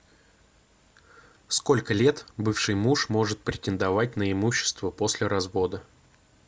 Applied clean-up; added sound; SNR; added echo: none; none; none; none.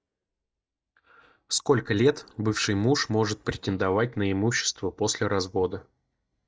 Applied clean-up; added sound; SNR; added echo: neural mask model DeepFilterNet 3.